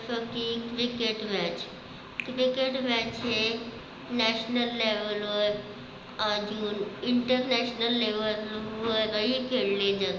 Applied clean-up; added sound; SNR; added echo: none; none; none; reverberation time 0.9 s.